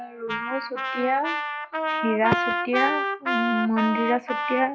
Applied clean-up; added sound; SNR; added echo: classical method log-MMSE.